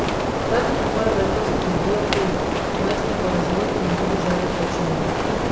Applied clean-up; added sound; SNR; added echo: none; Rain; -4 dB; reverberation time 2.7 s.